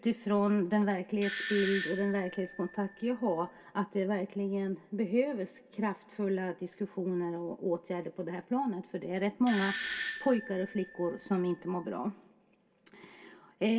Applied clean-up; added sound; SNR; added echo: none; Doorbell; -4 dB; reverberation time 0.2 s.